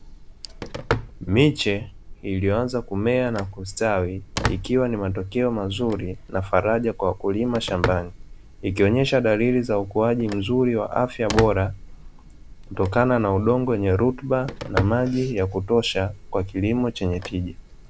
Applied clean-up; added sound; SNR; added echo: none; Telephone; 11 dB; none.